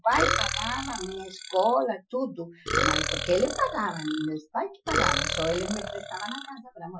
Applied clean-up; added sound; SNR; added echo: classical method Wiener filter.